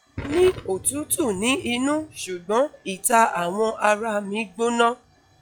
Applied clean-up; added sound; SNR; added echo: classical method log-MMSE.